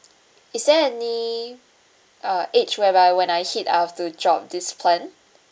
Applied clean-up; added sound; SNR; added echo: none; none; none; none.